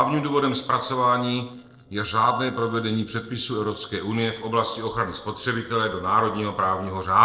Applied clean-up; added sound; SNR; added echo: neural separator model SepFormer DNS4.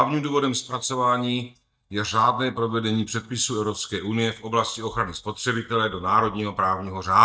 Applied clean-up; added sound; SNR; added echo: neural mask model DeepFilterNet 3.